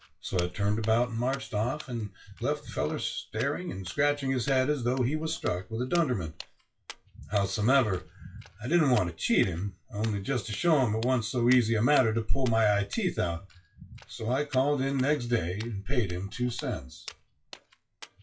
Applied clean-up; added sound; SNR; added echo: classical method WPE with log-MMSE.